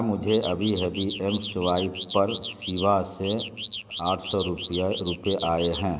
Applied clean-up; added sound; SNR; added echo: none; Alarm / Car; 2 dB; none.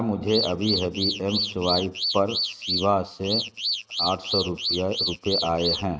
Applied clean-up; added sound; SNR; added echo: neural mask model RNNoise.